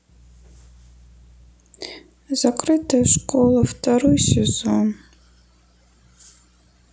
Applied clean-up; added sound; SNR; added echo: none; none; none; none.